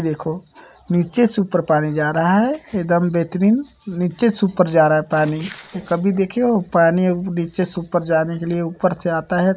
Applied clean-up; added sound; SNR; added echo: neural mask model Resemble Enhance denoiser.